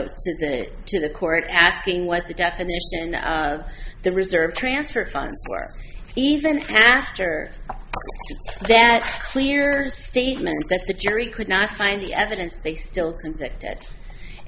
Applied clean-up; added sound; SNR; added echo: none; none; none; none.